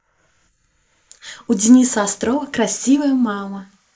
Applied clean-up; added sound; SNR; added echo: neural mask model Resemble Enhance denoiser.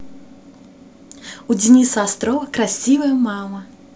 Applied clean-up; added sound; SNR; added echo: none; none; none; none.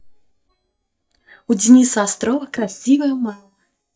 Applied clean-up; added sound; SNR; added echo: neural mask model DeepFilterNet 3.